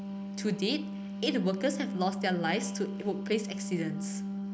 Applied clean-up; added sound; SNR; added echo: none; Wind instrument, woodwind instrument; 4 dB; none.